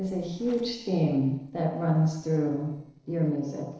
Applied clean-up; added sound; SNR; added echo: neural separator model SepFormer DNS4.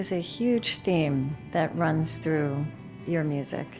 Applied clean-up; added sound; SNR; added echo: none; none; none; none.